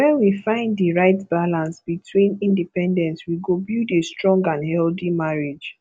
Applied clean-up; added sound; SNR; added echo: none; none; none; none.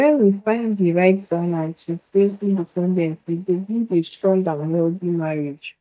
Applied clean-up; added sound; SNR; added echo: neural mask model DeepFilterNet 3.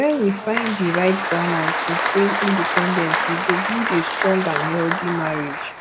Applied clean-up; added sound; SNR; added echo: none; Applause; 1 dB; none.